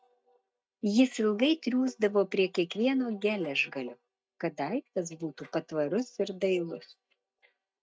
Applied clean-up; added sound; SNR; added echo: neural mask model DeepFilterNet 3.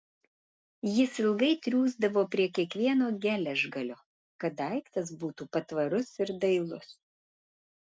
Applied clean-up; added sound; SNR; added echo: none; none; none; none.